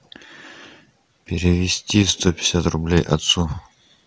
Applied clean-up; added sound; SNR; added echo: none; none; none; none.